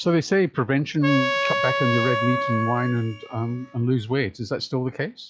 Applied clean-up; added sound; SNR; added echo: classical method log-MMSE.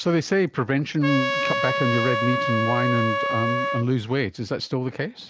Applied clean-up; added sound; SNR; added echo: none; Trumpet; 1 dB; none.